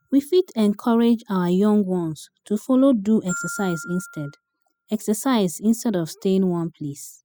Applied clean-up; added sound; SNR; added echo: classical method spectral subtraction.